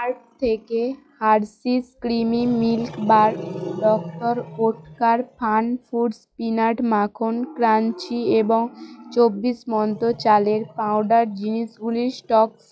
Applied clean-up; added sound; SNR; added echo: classical method log-MMSE.